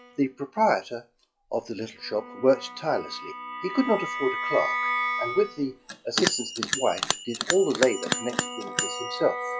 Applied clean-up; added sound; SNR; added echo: classical method log-MMSE.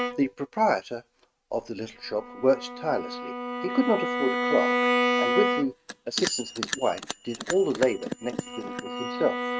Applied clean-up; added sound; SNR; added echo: neural mask model RNNoise.